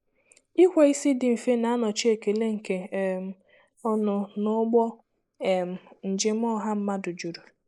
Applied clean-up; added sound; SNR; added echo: neural mask model Resemble Enhance denoiser.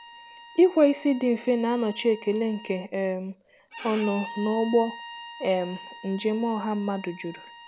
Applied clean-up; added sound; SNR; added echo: none; Bowed string instrument; 16 dB; none.